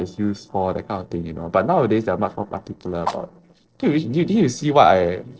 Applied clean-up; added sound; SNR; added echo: neural separator model SepFormer DNS4.